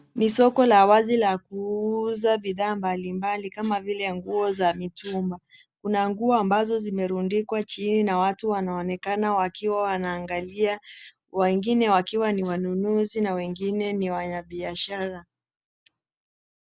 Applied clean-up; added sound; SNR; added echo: none; none; none; none.